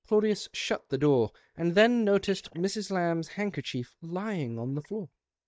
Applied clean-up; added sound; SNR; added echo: neural mask model DeepFilterNet 3.